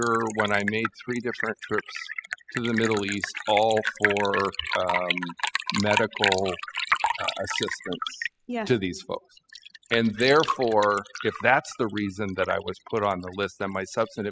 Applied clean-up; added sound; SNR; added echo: classical method spectral subtraction.